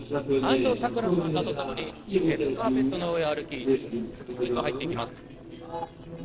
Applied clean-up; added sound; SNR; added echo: neural separator model SepFormer DNS4.